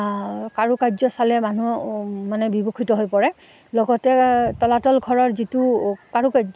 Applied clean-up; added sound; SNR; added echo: none; none; none; none.